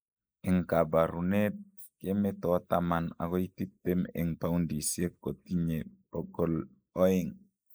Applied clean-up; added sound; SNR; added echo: neural mask model Resemble Enhance denoiser.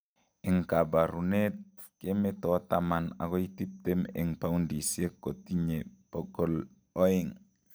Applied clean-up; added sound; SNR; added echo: none; none; none; none.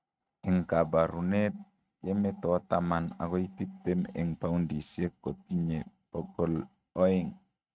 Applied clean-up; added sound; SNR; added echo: neural mask model RNNoise.